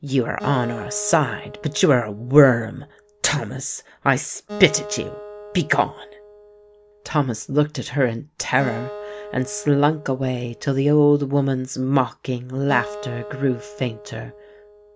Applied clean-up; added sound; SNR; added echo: none; Acoustic guitar; 16 dB; none.